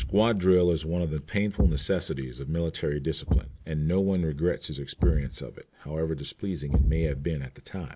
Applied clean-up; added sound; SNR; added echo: none; Thump, thud; 4 dB; none.